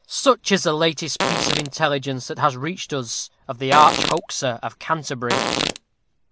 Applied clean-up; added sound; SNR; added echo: none; Fart; 2 dB; none.